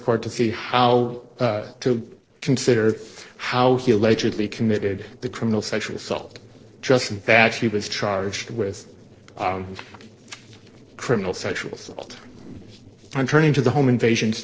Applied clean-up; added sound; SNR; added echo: neural separator model SepFormer DNS4.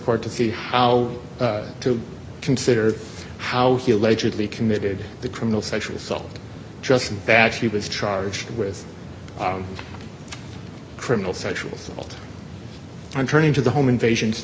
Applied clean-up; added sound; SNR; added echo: none; none; none; none.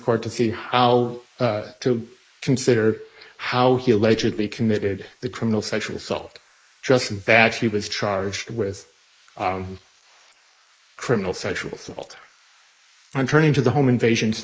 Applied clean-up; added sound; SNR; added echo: neural mask model Resemble Enhance denoiser.